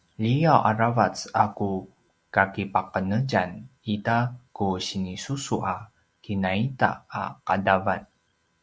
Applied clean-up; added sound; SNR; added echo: none; none; none; none.